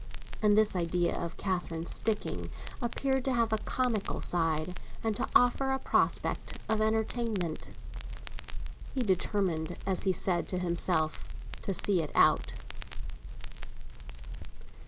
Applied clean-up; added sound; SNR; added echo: none; Crackle; 4 dB; none.